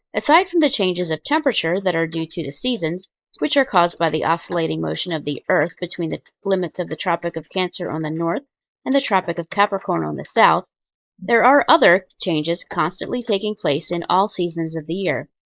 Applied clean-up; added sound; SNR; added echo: neural mask model Resemble Enhance denoiser.